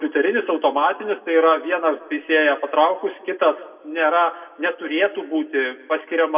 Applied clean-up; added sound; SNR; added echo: none; none; none; reverberation time 0.9 s.